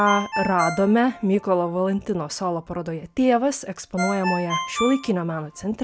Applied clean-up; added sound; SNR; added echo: none; Ringtone; 10 dB; none.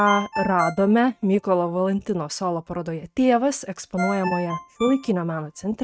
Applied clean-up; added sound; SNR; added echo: neural mask model RNNoise.